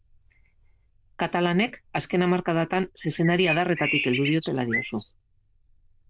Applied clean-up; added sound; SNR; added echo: neural diffusion model UNIVERSE++.